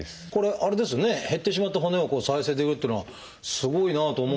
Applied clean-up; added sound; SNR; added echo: none; none; none; none.